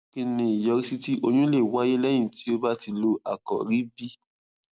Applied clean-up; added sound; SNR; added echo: none; none; none; none.